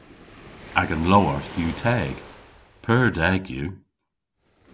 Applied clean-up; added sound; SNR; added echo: none; Waves, surf; 17 dB; none.